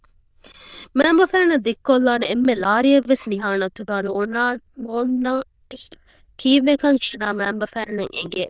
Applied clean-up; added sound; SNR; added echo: neural diffusion model UNIVERSE++.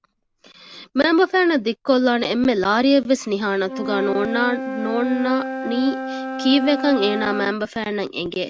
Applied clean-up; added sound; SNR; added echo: none; Wind instrument, woodwind instrument; 10 dB; none.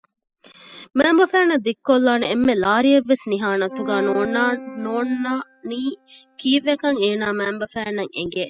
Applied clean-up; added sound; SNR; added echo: classical method spectral subtraction.